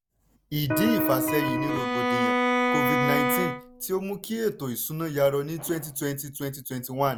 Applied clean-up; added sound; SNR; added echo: none; Bowed string instrument + Electric guitar; -3 dB; none.